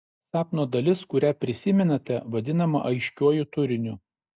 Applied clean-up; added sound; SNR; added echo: none; none; none; none.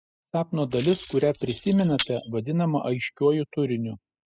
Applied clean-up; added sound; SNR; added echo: classical method spectral subtraction.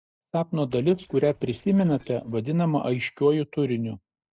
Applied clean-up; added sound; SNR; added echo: neural separator model SepFormer DNS4.